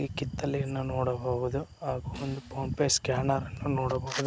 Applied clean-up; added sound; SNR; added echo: none; Snare drum; 20 dB; none.